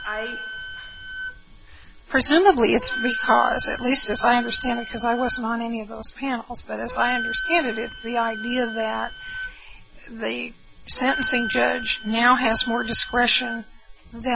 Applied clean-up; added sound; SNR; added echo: none; Wind instrument, woodwind instrument; 10 dB; none.